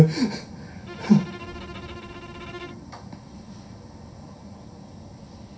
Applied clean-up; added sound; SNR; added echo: none; Bowed string instrument; 14 dB; reverberation time 0.3 s.